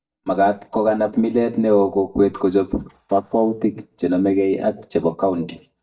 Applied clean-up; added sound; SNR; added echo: neural mask model DeepFilterNet 3.